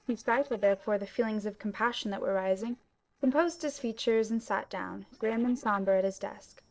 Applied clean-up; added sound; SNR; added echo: neural separator model SepFormer DNS4.